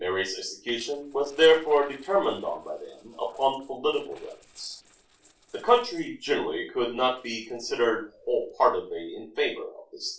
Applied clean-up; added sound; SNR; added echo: neural separator model SepFormer DNS4.